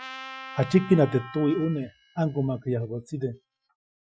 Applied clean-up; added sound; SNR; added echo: classical method Wiener filter.